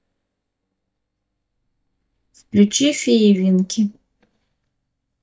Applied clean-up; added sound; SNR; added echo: neural mask model DeepFilterNet 3.